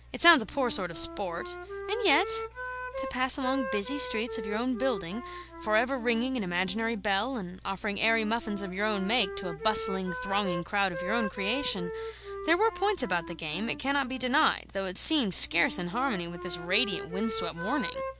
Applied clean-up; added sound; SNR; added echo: none; Wind instrument, woodwind instrument; 9 dB; none.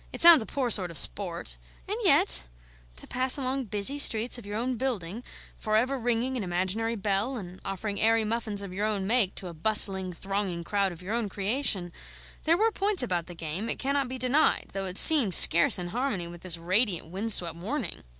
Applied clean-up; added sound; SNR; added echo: none; none; none; none.